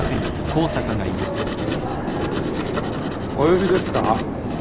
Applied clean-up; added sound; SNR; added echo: none; Writing; 5 dB; none.